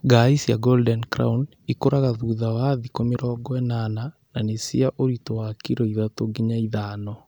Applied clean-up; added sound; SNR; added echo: none; none; none; none.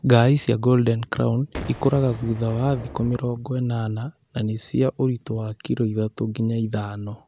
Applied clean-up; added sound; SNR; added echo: none; Boom; 14 dB; none.